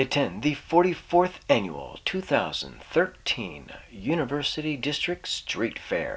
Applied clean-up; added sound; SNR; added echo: none; none; none; none.